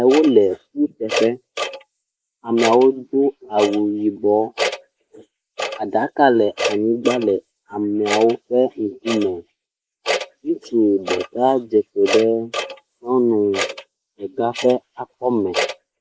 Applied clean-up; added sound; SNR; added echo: neural mask model Resemble Enhance denoiser.